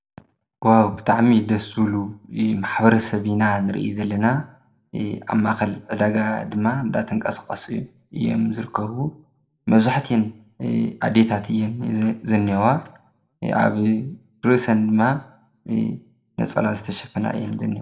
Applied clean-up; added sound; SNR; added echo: none; none; none; reverberation time 0.5 s.